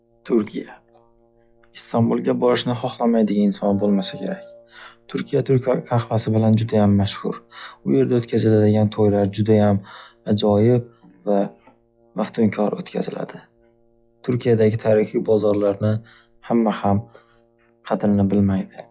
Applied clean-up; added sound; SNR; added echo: classical method log-MMSE.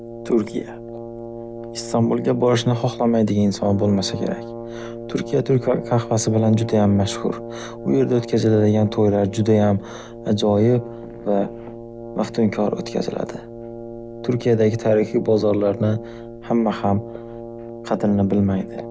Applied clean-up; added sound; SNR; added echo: none; Brass instrument; 13 dB; none.